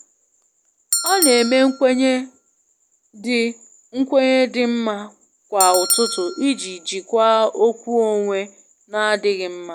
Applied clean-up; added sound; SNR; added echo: none; Bell; 6 dB; none.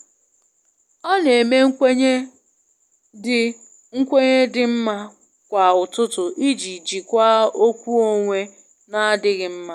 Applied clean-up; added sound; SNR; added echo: none; none; none; none.